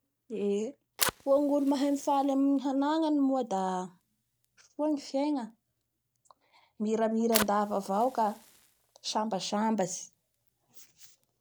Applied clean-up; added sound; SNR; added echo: none; Fire; 12 dB; none.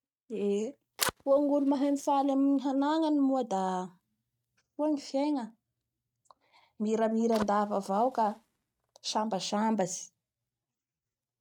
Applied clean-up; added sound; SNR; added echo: neural mask model RNNoise.